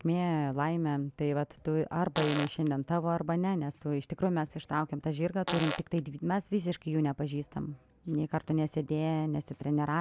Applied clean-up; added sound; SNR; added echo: none; Fart; 5 dB; none.